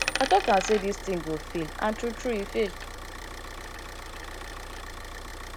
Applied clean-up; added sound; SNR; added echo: none; Idling / Car + Coin (dropping); 6 dB; none.